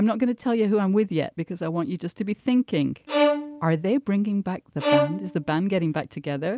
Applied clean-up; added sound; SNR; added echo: none; Bowed string instrument; 2 dB; none.